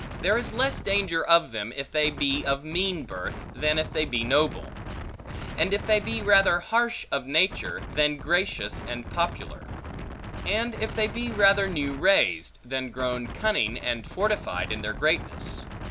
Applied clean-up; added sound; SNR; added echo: none; Wind; 10 dB; none.